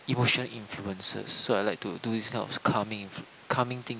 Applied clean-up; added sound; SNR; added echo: none; none; none; none.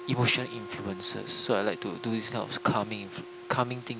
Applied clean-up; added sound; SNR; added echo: none; Wind instrument, woodwind instrument; 12 dB; none.